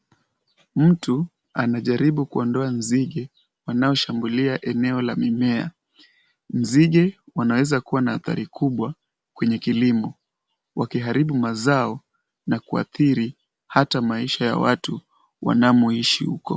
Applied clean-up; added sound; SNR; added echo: none; none; none; none.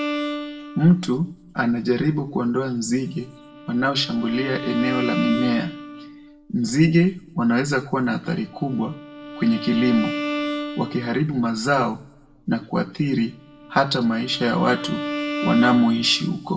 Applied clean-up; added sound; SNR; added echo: none; Bowed string instrument; 10 dB; reverberation time 0.4 s.